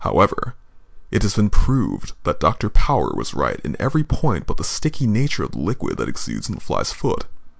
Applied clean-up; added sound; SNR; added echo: none; none; none; none.